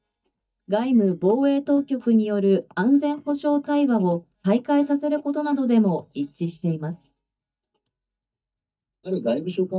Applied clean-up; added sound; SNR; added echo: neural mask model DeepFilterNet 3.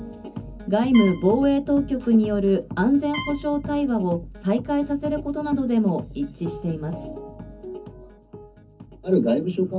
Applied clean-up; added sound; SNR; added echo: none; Trumpet; 14 dB; reverberation time 0.4 s.